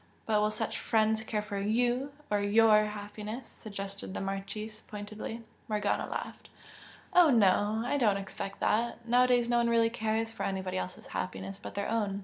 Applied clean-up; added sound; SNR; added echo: none; none; none; none.